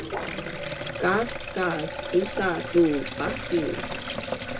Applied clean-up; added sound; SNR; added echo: none; Sink (filling or washing); 4 dB; reverberation time 0.2 s.